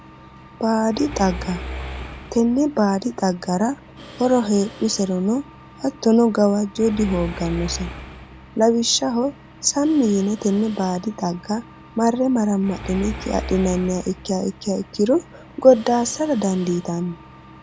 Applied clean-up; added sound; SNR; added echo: none; Mechanisms; 15 dB; none.